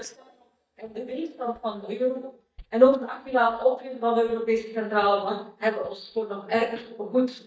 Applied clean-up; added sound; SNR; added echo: neural mask model DeepFilterNet 3.